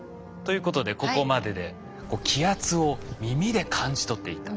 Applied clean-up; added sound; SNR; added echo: none; Bird; 14 dB; none.